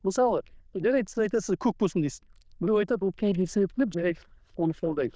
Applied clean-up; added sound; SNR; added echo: neural diffusion model UNIVERSE++.